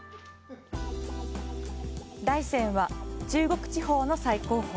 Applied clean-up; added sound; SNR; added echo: none; none; none; none.